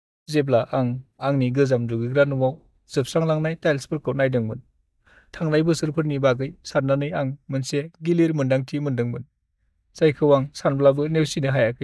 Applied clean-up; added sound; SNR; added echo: neural mask model DeepFilterNet 3.